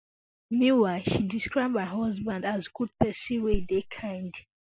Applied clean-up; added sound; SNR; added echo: neural mask model Resemble Enhance denoiser.